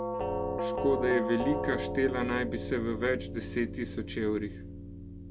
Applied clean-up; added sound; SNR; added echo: none; Doorbell; 2 dB; none.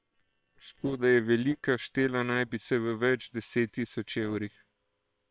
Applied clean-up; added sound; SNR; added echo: neural separator model SepFormer WHAM!.